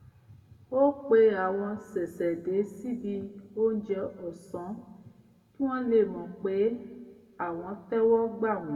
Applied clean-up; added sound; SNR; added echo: none; none; none; reverberation time 1.2 s.